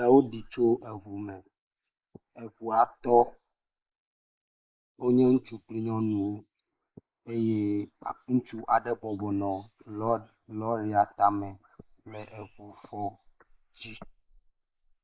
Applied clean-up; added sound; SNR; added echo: neural mask model Resemble Enhance denoiser.